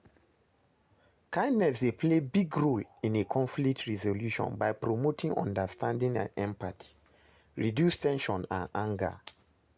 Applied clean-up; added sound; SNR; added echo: none; none; none; none.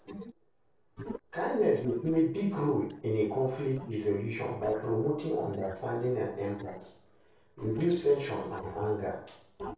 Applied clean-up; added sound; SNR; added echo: neural separator model SepFormer DNS4.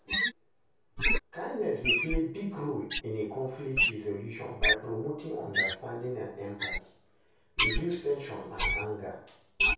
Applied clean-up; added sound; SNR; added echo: none; Wild animals; -3 dB; reverberation time 0.6 s.